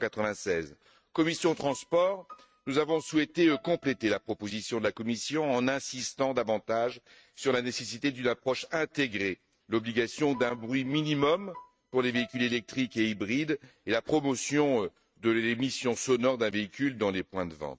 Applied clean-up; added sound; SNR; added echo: neural mask model RNNoise.